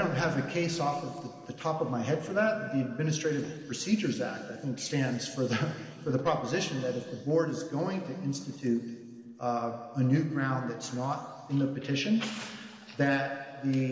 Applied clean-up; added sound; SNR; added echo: none; none; none; reverberation time 2.1 s.